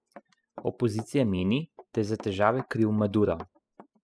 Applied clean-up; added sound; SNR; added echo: classical method spectral subtraction.